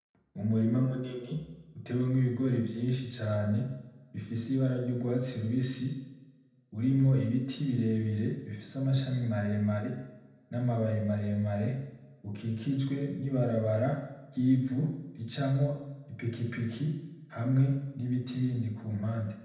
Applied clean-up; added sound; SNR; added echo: none; none; none; reverberation time 0.9 s.